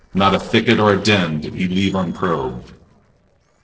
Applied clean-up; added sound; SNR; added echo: neural separator model SepFormer DNS4.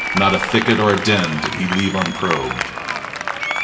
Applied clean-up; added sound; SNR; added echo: none; Applause; 4 dB; reverberation time 1.5 s.